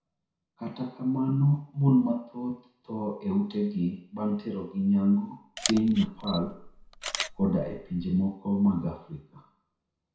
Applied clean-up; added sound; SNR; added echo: none; Camera; 9 dB; reverberation time 0.6 s.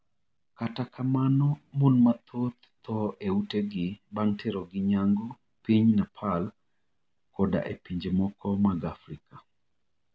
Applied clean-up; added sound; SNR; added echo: none; none; none; none.